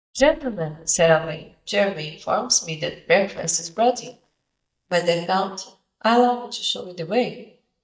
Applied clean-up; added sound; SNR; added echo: neural mask model DeepFilterNet 3.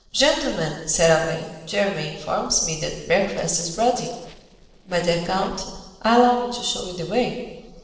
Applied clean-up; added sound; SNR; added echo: neural separator model SepFormer DNS4.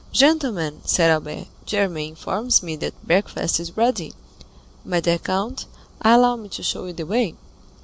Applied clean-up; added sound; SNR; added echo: none; none; none; none.